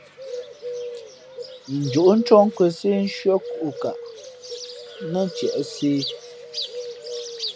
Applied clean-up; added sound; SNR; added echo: none; Bird; 10 dB; none.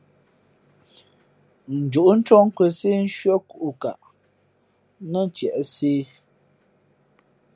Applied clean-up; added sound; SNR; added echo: none; none; none; none.